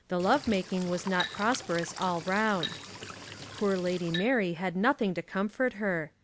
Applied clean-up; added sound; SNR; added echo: none; Glass + Cricket / Water; 11 dB; none.